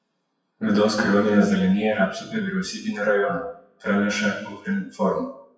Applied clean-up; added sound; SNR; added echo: classical method WPE with log-MMSE.